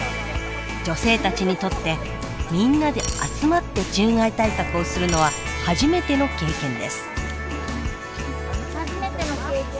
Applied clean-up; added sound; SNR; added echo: none; Cutlery, silverware; 11 dB; none.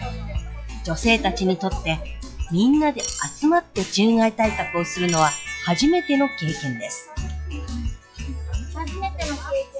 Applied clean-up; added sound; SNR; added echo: classical method log-MMSE.